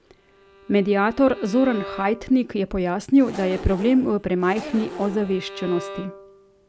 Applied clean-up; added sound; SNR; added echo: none; Zipper (clothing) + Bowed string instrument; 15 dB; none.